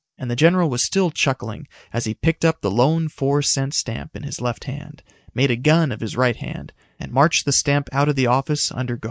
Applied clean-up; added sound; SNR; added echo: none; none; none; none.